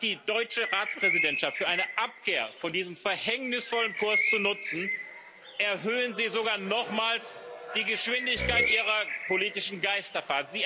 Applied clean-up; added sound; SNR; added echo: none; Burping, eructation + Bird; 3 dB; none.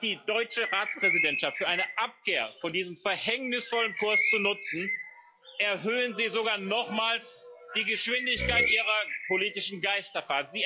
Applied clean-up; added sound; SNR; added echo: classical method log-MMSE.